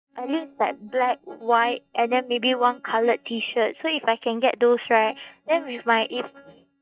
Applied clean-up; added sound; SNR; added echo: neural mask model DeepFilterNet 3.